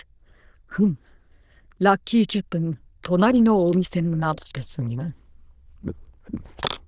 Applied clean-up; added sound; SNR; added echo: neural diffusion model UNIVERSE++.